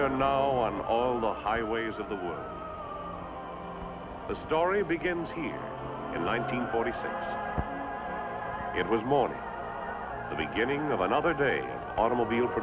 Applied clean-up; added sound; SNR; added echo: none; none; none; none.